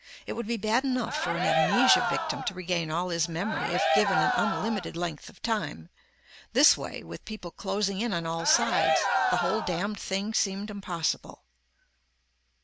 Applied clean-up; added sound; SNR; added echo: none; Cheering; -2 dB; none.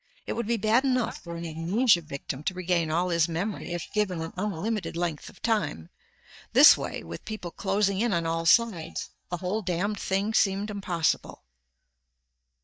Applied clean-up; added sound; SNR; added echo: neural mask model DeepFilterNet 3.